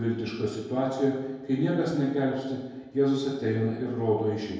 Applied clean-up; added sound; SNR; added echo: none; none; none; reverberation time 1.2 s.